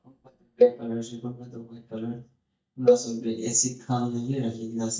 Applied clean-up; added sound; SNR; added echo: neural mask model DeepFilterNet 3.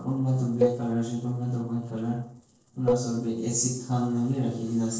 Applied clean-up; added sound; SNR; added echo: neural separator model SepFormer DNS4.